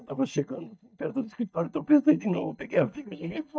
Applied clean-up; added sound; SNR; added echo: neural mask model DeepFilterNet 3.